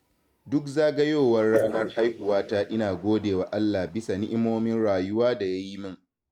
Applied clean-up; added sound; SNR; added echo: neural mask model Resemble Enhance denoiser.